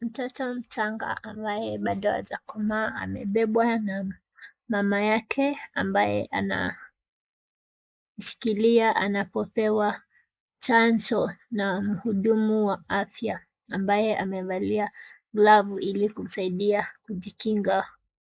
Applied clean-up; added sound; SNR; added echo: neural mask model Resemble Enhance denoiser.